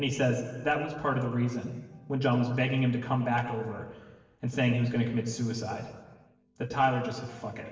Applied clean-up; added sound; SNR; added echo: none; none; none; reverberation time 1.2 s.